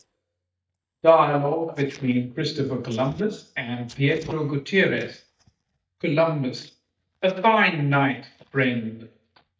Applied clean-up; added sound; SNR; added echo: neural mask model DeepFilterNet 3.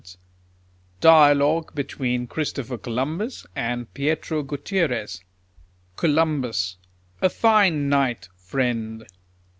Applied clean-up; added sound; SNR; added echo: none; none; none; none.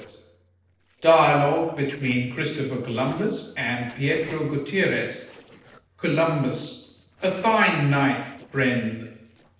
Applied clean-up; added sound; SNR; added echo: neural separator model SepFormer DNS4.